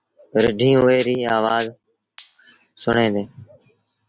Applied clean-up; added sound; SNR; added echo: none; Rattle (instrument); 15 dB; none.